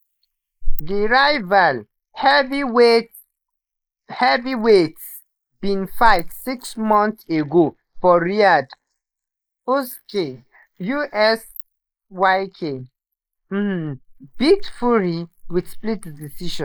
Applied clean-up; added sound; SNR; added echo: neural mask model Resemble Enhance denoiser.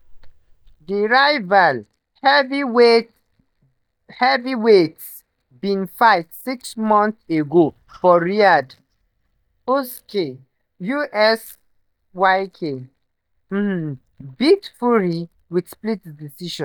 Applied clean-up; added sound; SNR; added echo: neural mask model DeepFilterNet 3.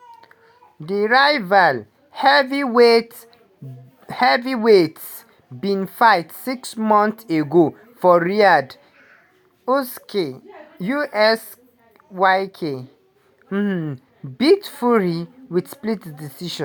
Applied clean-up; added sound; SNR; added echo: none; none; none; none.